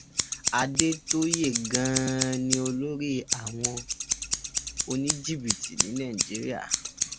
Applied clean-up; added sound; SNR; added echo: none; Scissors; 0 dB; none.